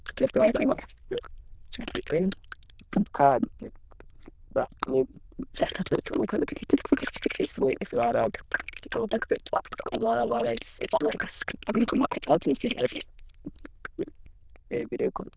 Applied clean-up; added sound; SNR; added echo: neural diffusion model UNIVERSE++.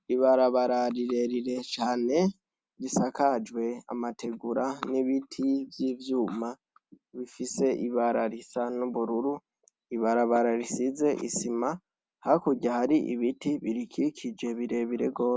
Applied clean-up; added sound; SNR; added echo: none; none; none; none.